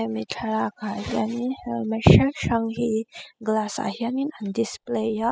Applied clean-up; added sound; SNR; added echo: classical method spectral subtraction.